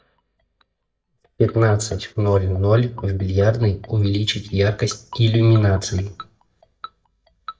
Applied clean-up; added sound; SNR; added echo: neural mask model DeepFilterNet 3.